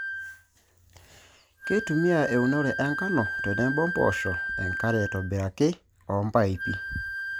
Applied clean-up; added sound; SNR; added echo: none; Wind instrument, woodwind instrument; 6 dB; none.